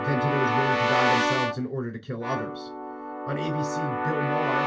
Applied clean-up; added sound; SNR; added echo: none; Keyboard (musical) / Brass instrument; -4 dB; reverberation time 0.2 s.